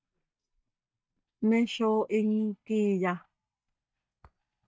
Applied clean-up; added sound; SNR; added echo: neural mask model DeepFilterNet 3.